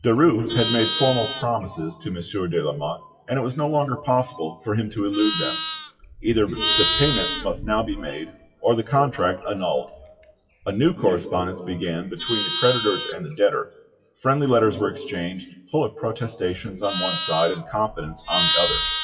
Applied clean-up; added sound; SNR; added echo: classical method WPE with log-MMSE.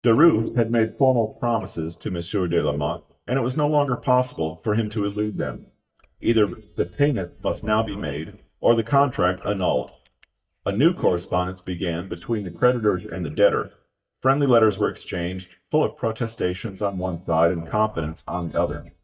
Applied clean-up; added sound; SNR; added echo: neural mask model DeepFilterNet 3.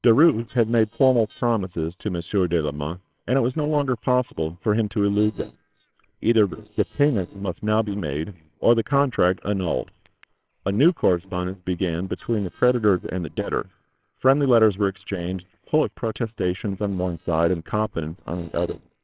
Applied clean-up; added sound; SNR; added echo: neural separator model SepFormer WHAMR!.